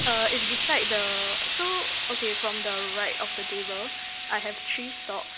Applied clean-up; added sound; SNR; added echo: none; Explosion; -2 dB; none.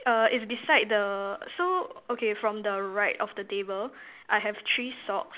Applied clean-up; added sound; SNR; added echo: none; none; none; none.